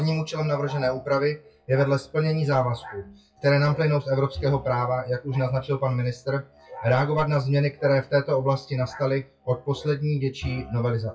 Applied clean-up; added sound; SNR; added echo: classical method WPE with log-MMSE.